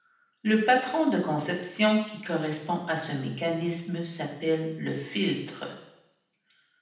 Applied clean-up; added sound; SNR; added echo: none; none; none; reverberation time 0.8 s.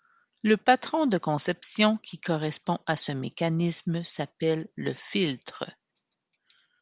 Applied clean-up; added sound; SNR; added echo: none; none; none; none.